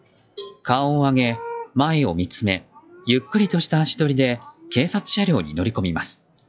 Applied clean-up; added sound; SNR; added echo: classical method log-MMSE.